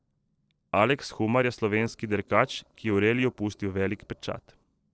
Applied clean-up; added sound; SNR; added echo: neural separator model SepFormer DNS4.